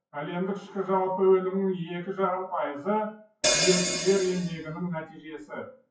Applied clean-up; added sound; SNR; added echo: classical method WPE with log-MMSE.